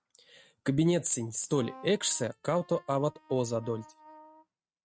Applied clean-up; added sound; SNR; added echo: neural mask model RNNoise.